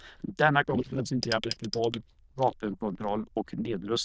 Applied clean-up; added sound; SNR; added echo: neural diffusion model UNIVERSE++.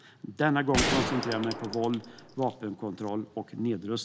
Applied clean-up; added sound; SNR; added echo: none; Gunshot, gunfire; 2 dB; none.